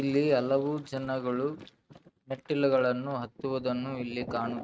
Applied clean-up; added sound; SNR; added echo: neural mask model RNNoise.